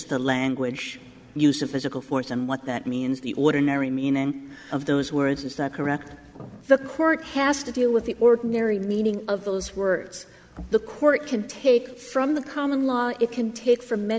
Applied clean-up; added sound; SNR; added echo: none; none; none; none.